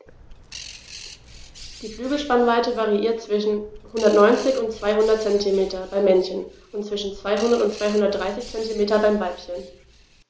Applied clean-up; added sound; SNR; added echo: none; Bird; 20 dB; none.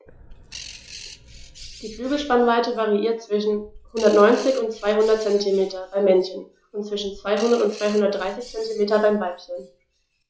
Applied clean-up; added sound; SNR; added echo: classical method log-MMSE.